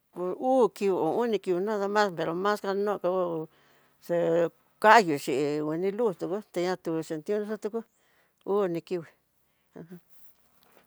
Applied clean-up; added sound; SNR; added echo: none; none; none; none.